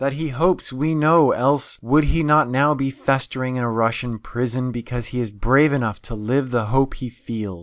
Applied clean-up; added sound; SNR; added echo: none; none; none; none.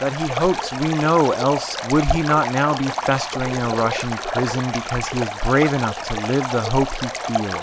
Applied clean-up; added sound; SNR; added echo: none; Stream; 5 dB; none.